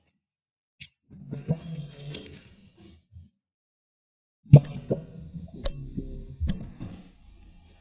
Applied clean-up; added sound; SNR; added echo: neural mask model DeepFilterNet 3.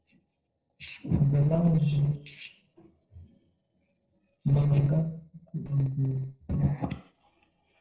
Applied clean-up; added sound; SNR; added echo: neural separator model SepFormer DNS4.